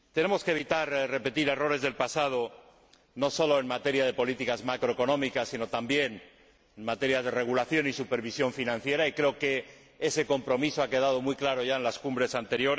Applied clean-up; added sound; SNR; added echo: none; none; none; none.